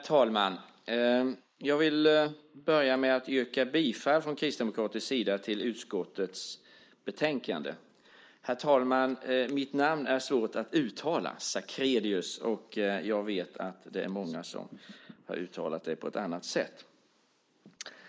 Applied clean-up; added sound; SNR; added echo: neural mask model Resemble Enhance denoiser.